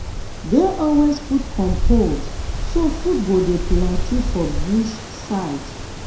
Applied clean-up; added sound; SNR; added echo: none; Wind; 2 dB; reverberation time 0.5 s.